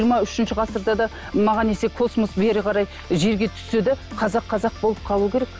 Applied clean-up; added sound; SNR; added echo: none; none; none; none.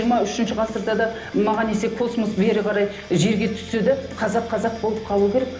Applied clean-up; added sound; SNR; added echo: none; none; none; reverberation time 0.8 s.